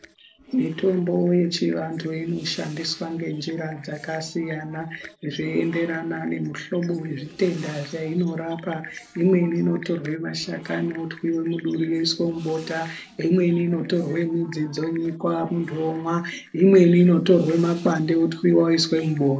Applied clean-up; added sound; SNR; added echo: neural separator model SepFormer DNS4.